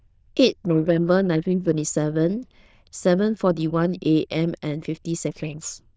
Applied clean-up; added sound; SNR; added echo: neural diffusion model UNIVERSE++.